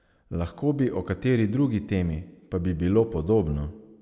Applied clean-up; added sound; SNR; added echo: none; none; none; none.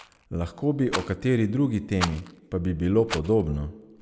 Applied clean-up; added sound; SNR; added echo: none; Rattle; 13 dB; none.